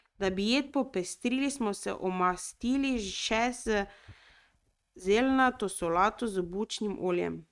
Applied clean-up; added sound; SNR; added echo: neural mask model RNNoise.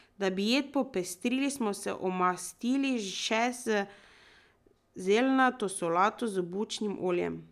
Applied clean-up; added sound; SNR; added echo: none; none; none; none.